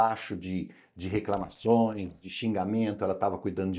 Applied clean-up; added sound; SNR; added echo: neural mask model DeepFilterNet 3.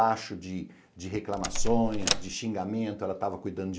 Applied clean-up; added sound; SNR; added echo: none; Door; -3 dB; none.